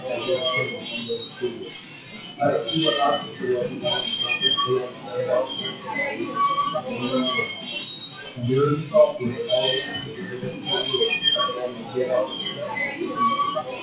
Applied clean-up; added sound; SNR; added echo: classical method WPE with log-MMSE.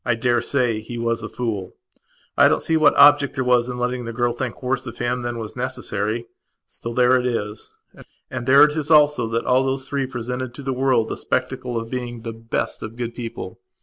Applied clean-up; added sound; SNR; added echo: none; none; none; none.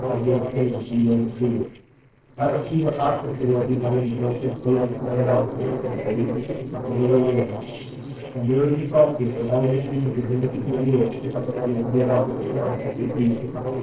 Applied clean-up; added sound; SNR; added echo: neural separator model SepFormer DNS4.